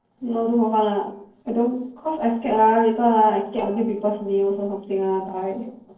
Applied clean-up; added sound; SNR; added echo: neural separator model SepFormer DNS4.